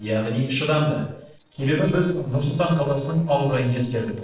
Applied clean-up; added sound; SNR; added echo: neural separator model SepFormer DNS4.